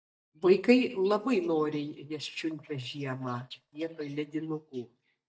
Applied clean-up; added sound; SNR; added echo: neural mask model DeepFilterNet 3.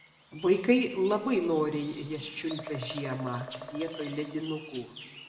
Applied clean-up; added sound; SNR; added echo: none; Bird vocalization, bird call, bird song; 14 dB; reverberation time 1.5 s.